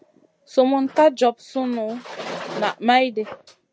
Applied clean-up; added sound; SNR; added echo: none; none; none; none.